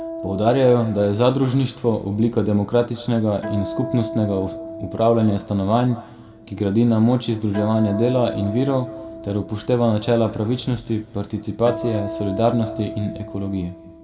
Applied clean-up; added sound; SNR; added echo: none; Acoustic guitar; 13 dB; reverberation time 1.6 s.